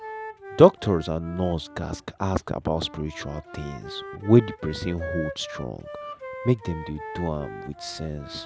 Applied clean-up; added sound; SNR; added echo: none; Wind instrument, woodwind instrument; 13 dB; none.